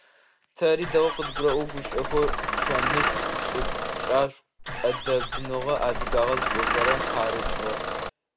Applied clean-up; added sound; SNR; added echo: none; Engine starting / Bus; 0 dB; none.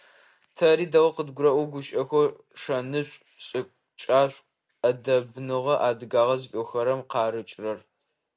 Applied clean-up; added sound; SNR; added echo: none; none; none; none.